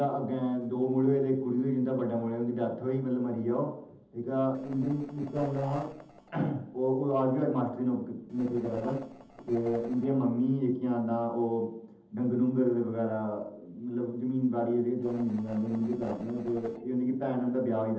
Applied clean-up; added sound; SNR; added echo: neural separator model SepFormer DNS4.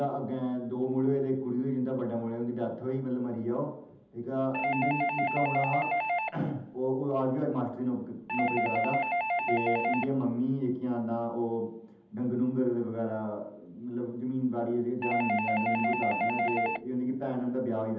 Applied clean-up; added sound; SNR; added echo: none; Doorbell; 0 dB; reverberation time 0.8 s.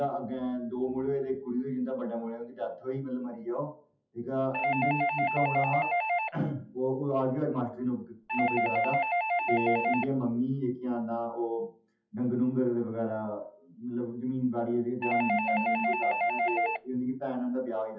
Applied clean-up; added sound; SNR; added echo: classical method WPE with log-MMSE.